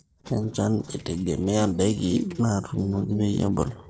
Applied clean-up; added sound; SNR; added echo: neural separator model SepFormer DNS4.